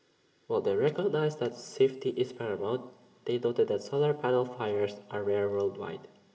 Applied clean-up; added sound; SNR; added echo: none; none; none; reverberation time 1.8 s.